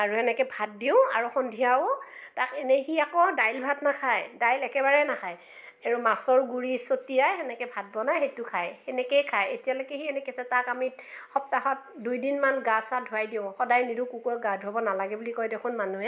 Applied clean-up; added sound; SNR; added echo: none; none; none; none.